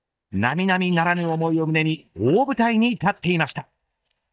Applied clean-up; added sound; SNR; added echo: neural mask model DeepFilterNet 3.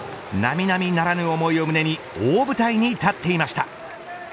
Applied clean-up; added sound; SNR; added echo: none; none; none; none.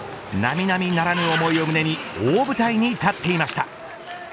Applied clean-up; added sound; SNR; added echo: none; Sliding door; 11 dB; none.